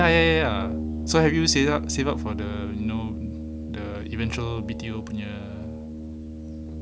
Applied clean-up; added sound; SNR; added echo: none; Brass instrument; 5 dB; none.